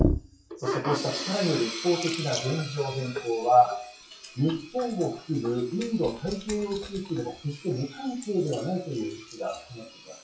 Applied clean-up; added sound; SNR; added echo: classical method WPE with log-MMSE.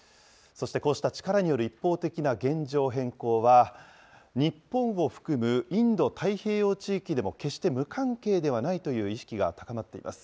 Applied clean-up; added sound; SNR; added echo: none; none; none; none.